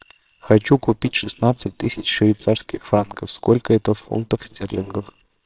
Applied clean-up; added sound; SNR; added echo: neural separator model SepFormer WHAMR!.